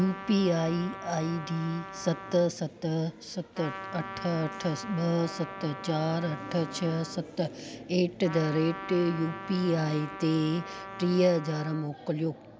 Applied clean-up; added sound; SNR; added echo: none; Trumpet; 13 dB; none.